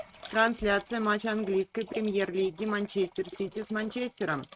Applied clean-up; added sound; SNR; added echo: neural mask model RNNoise.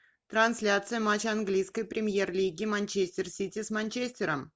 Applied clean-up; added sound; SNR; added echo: none; none; none; none.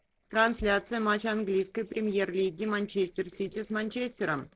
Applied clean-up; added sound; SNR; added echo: neural separator model SepFormer DNS4.